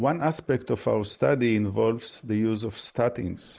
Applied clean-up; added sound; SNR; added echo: neural mask model Resemble Enhance denoiser.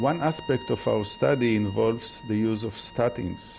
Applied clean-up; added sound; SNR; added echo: none; Bowed string instrument; 19 dB; none.